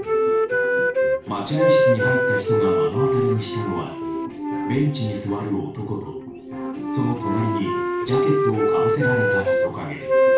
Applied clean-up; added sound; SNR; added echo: none; Wind instrument, woodwind instrument; -5 dB; reverberation time 0.4 s.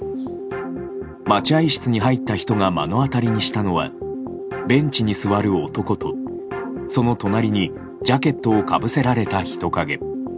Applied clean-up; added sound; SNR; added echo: none; none; none; none.